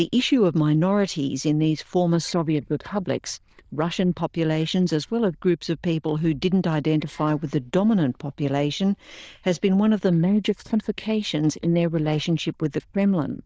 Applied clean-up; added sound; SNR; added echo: neural diffusion model UNIVERSE++.